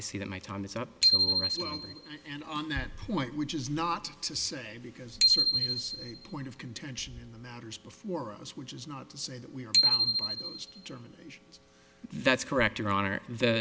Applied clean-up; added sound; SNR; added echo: none; Bicycle bell; -3 dB; none.